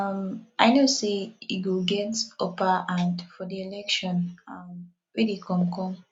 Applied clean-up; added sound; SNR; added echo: none; none; none; none.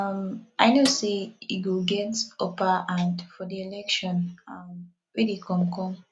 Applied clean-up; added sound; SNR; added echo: none; Snare drum; 11 dB; none.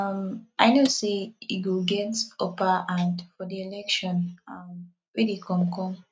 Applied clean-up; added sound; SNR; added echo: neural mask model RNNoise.